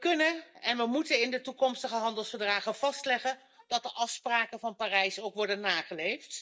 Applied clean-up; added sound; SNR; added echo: neural mask model DeepFilterNet 3.